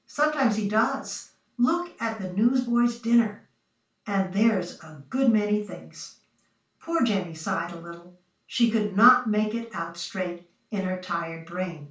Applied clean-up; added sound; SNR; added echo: none; none; none; reverberation time 0.3 s.